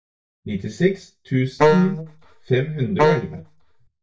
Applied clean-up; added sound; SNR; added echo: neural mask model DeepFilterNet 3.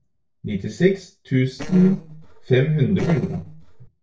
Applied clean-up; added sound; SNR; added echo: neural separator model SepFormer DNS4.